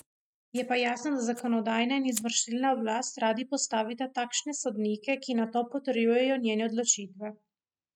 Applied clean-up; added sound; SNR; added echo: neural mask model RNNoise.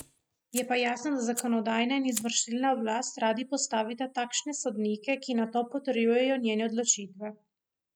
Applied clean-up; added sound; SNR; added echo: none; Fire; 18 dB; none.